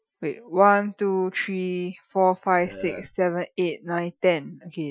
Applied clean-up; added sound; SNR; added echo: classical method Wiener filter.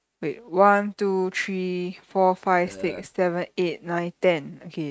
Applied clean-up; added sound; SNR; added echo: neural mask model RNNoise.